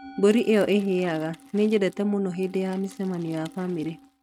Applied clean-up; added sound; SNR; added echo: neural mask model RNNoise.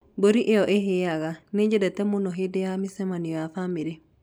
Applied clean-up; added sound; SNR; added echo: none; none; none; none.